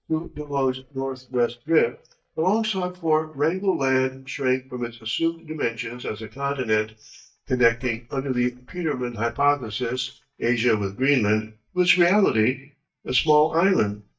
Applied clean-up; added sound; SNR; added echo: neural mask model DeepFilterNet 3.